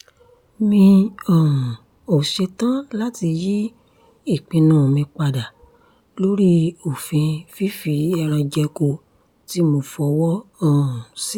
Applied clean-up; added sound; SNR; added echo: none; none; none; none.